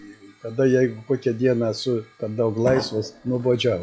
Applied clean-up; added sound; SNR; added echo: classical method log-MMSE.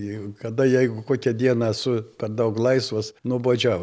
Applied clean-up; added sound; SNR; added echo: none; none; none; none.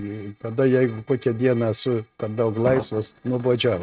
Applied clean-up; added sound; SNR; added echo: neural mask model RNNoise.